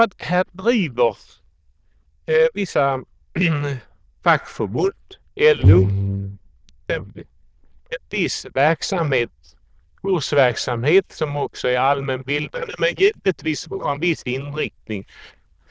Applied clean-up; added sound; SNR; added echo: neural diffusion model UNIVERSE++.